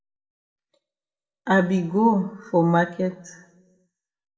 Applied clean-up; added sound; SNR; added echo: none; none; none; reverberation time 0.6 s.